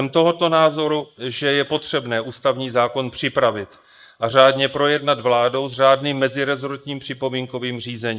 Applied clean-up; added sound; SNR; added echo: neural mask model Resemble Enhance denoiser.